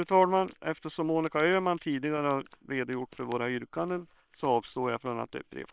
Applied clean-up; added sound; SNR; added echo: neural separator model SepFormer WHAM!.